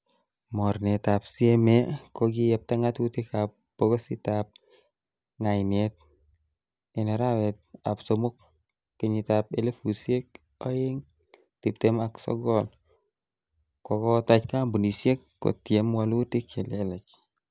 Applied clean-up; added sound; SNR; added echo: none; none; none; none.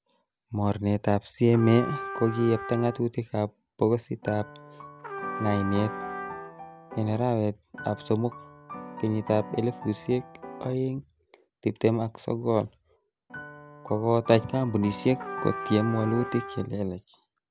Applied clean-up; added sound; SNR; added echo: none; Piano + Trumpet; 11 dB; none.